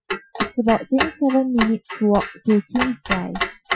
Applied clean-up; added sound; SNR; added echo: classical method Wiener filter.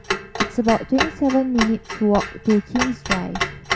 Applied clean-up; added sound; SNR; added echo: none; Clock; 5 dB; none.